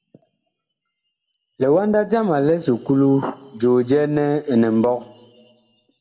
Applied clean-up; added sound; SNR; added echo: none; none; none; reverberation time 1.3 s.